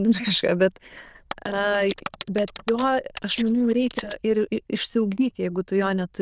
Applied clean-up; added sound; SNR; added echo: neural diffusion model UNIVERSE++.